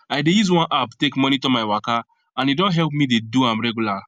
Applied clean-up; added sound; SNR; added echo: none; none; none; none.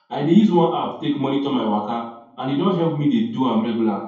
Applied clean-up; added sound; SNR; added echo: none; none; none; reverberation time 0.7 s.